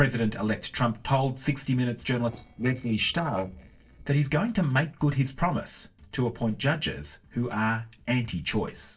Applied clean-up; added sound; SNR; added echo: neural separator model SepFormer DNS4.